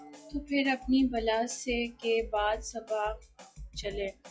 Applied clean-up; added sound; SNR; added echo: classical method log-MMSE.